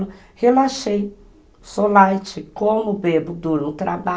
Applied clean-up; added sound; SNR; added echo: none; none; none; none.